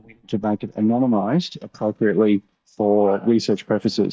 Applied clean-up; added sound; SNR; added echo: neural mask model DeepFilterNet 3.